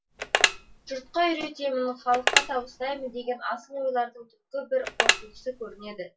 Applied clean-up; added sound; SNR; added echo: none; Telephone; -2 dB; reverberation time 0.2 s.